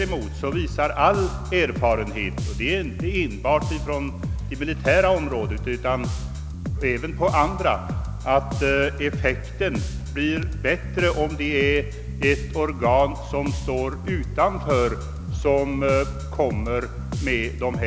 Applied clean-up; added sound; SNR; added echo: none; Bass guitar; 5 dB; none.